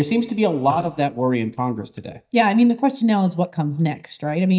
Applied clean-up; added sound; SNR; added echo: neural mask model DeepFilterNet 3.